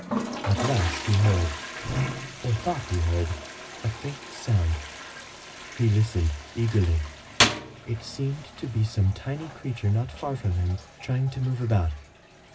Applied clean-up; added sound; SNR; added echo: none; Toilet flush; 7 dB; reverberation time 0.4 s.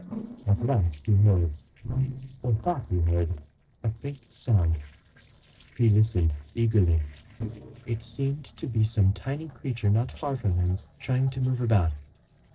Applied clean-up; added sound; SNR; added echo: neural separator model SepFormer DNS4.